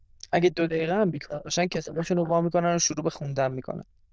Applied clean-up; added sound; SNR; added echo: neural diffusion model UNIVERSE++.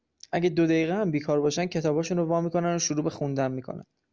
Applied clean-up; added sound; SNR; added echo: none; none; none; none.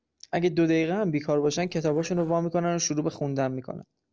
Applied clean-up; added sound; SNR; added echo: neural separator model SepFormer DNS4.